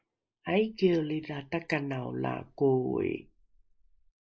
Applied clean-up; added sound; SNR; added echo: neural mask model Resemble Enhance denoiser.